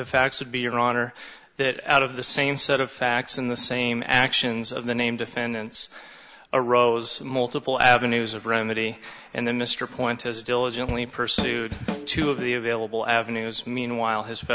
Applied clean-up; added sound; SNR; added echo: none; Drum / Drum kit; 7 dB; none.